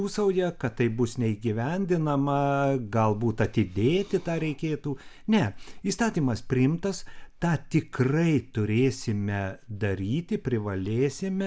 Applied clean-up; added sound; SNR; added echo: none; none; none; none.